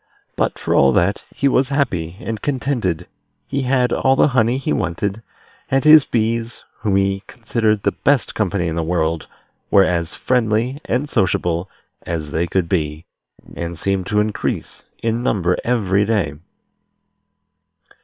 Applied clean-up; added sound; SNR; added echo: neural separator model SepFormer WHAM!.